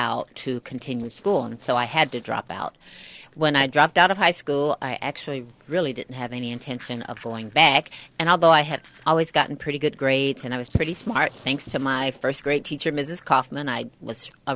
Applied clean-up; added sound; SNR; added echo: neural separator model SepFormer DNS4.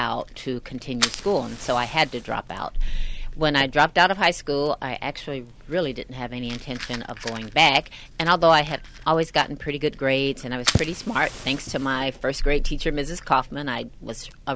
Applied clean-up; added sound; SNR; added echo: none; Fire; 7 dB; none.